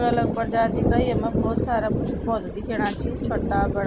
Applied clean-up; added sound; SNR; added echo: none; Thunder; -1 dB; none.